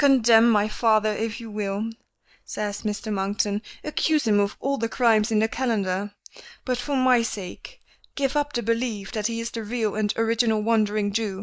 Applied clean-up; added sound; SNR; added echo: neural mask model Resemble Enhance denoiser.